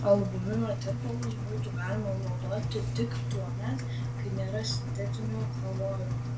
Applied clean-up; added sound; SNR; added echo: none; Engine; -2 dB; reverberation time 0.2 s.